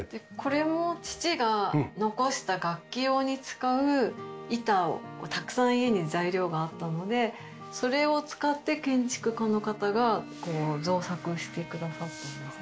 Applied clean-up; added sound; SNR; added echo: none; none; none; none.